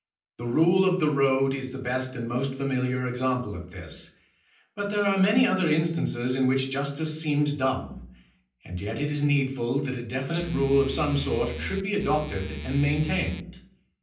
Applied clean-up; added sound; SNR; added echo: none; Musical instrument; 9 dB; reverberation time 0.6 s.